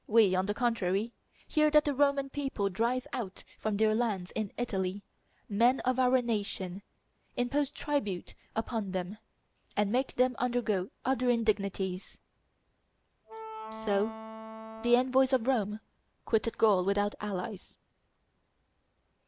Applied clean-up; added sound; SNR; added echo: none; Wind instrument, woodwind instrument; 12 dB; none.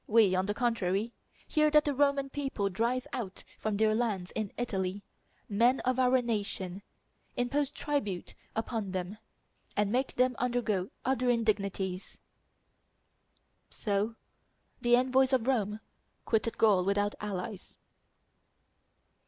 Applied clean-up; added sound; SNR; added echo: none; none; none; none.